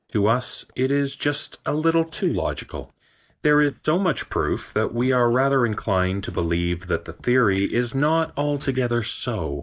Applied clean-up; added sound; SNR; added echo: neural mask model DeepFilterNet 3.